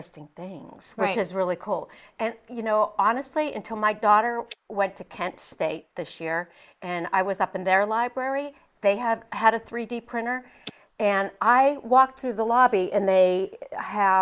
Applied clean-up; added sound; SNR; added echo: neural mask model Resemble Enhance denoiser.